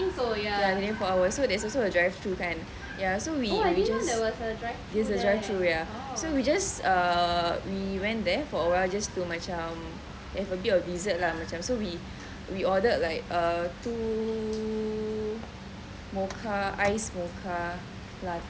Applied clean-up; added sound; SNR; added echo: none; Tick; 18 dB; none.